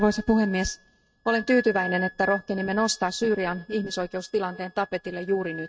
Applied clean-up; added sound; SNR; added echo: neural mask model RNNoise.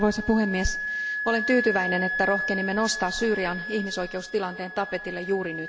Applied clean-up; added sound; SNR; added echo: none; Wind instrument, woodwind instrument; 5 dB; none.